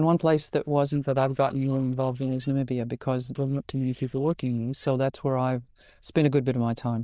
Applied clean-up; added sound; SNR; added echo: neural diffusion model UNIVERSE++.